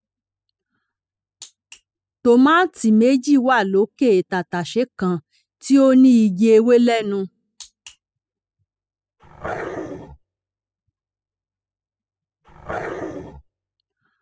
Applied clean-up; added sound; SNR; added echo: classical method spectral subtraction.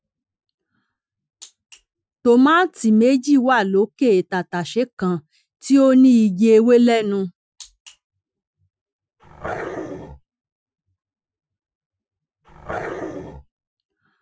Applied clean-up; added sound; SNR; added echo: classical method Wiener filter.